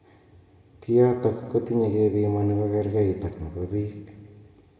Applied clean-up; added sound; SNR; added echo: none; none; none; reverberation time 1.6 s.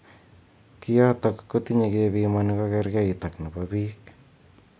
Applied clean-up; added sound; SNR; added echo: none; none; none; none.